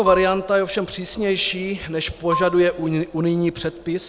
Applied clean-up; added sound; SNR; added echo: none; Marimba, xylophone; 11 dB; none.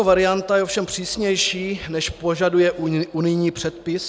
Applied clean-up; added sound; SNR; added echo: none; none; none; none.